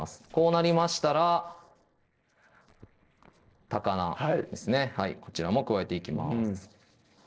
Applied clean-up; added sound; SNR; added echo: neural separator model SepFormer DNS4.